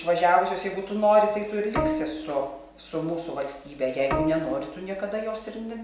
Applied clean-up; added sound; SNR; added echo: none; Bowed string instrument; 6 dB; none.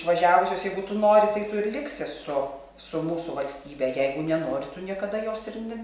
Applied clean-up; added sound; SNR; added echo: none; none; none; none.